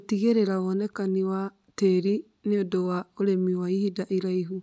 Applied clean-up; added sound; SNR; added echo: none; none; none; none.